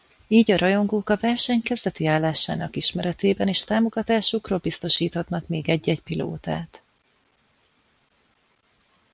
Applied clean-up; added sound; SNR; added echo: none; none; none; none.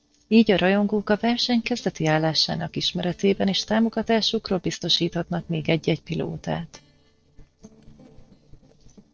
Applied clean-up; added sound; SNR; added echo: neural separator model SepFormer DNS4.